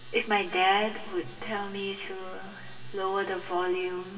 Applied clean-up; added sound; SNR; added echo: none; none; none; reverberation time 1.6 s.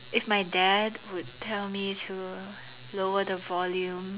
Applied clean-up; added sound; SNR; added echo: none; none; none; none.